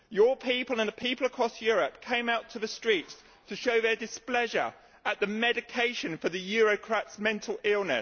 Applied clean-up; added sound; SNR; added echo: none; none; none; none.